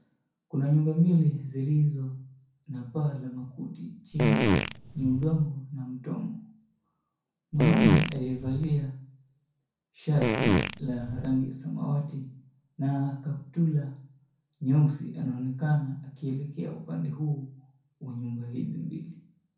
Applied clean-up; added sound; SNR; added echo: none; Fart; -1 dB; reverberation time 0.6 s.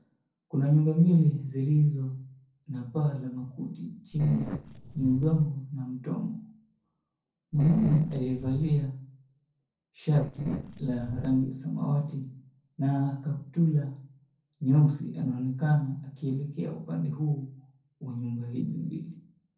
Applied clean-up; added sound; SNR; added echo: neural separator model SepFormer DNS4.